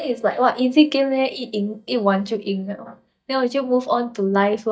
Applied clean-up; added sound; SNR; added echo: neural mask model DeepFilterNet 3.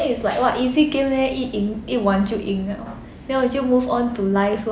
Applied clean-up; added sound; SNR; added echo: none; none; none; none.